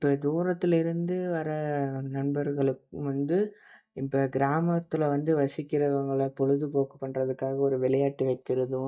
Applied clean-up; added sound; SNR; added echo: neural mask model DeepFilterNet 3.